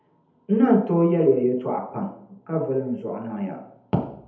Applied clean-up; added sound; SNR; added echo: none; none; none; reverberation time 0.7 s.